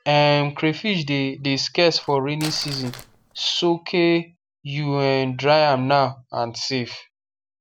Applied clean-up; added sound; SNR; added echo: none; Crumpling, crinkling; 17 dB; none.